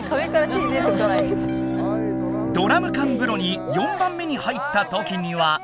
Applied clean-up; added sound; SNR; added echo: none; Bowed string instrument; 4 dB; none.